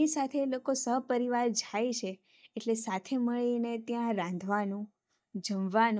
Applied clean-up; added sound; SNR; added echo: neural mask model DeepFilterNet 3.